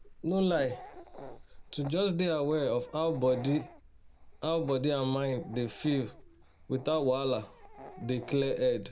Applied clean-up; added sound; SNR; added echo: none; Dog; 18 dB; none.